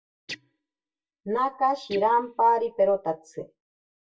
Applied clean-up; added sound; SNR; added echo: neural mask model DeepFilterNet 3.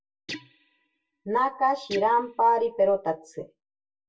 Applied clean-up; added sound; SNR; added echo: none; Guitar; 18 dB; reverberation time 0.1 s.